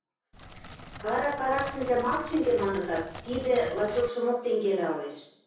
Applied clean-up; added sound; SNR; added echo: none; Crackle; 14 dB; reverberation time 0.6 s.